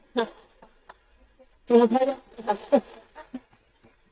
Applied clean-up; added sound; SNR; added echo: neural mask model DeepFilterNet 3.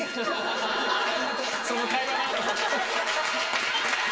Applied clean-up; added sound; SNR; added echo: none; Bowed string instrument; 12 dB; reverberation time 0.7 s.